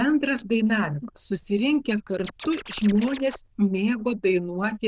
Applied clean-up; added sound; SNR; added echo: neural diffusion model UNIVERSE++.